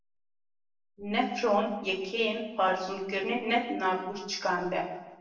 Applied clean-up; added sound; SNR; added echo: none; none; none; reverberation time 0.9 s.